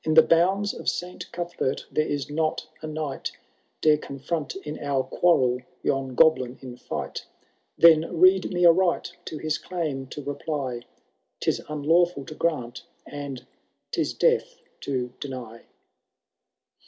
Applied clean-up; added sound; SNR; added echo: none; none; none; none.